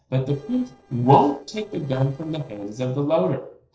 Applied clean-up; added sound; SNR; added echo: neural separator model SepFormer DNS4.